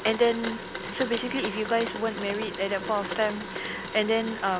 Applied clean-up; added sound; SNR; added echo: none; Domestic sounds, home sounds; 8 dB; none.